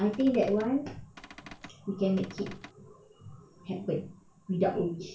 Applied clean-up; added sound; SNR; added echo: none; Cupboard open or close / Door; 16 dB; reverberation time 0.3 s.